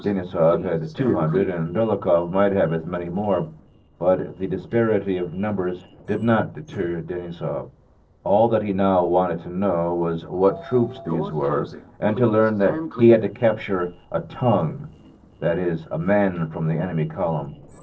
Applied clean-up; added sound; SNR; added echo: neural separator model SepFormer DNS4.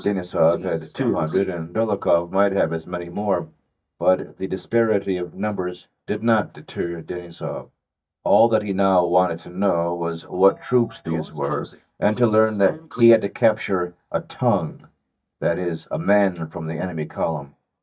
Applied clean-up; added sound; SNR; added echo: neural mask model DeepFilterNet 3.